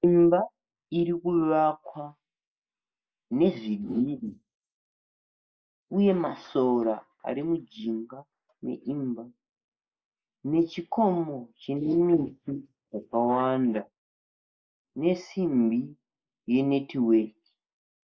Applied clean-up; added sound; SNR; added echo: neural mask model Resemble Enhance denoiser.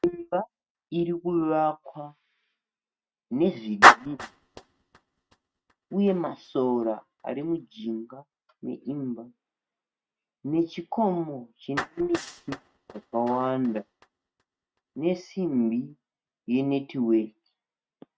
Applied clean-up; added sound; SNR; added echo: neural mask model RNNoise.